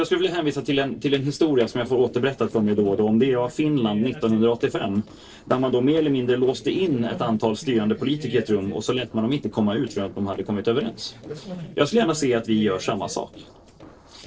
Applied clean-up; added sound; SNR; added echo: neural separator model SepFormer DNS4.